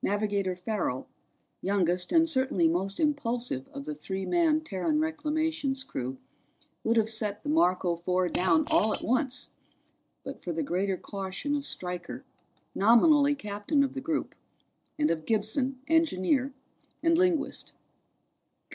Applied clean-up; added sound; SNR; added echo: neural separator model SepFormer DNS4.